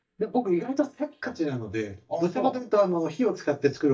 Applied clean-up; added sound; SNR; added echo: neural mask model DeepFilterNet 3.